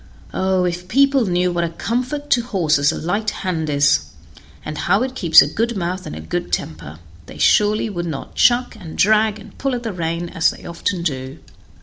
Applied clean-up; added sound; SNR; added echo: none; none; none; none.